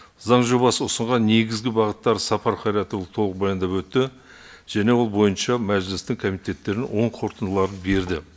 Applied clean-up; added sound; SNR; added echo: none; none; none; none.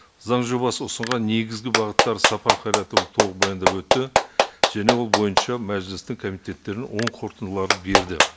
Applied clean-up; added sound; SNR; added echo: none; Clapping; -2 dB; none.